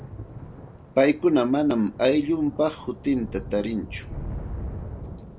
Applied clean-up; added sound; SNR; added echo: none; Thunder / Rain; 12 dB; none.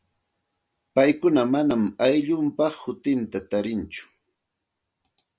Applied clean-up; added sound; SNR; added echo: none; none; none; none.